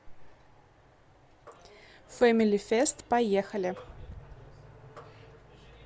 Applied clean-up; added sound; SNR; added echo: none; none; none; none.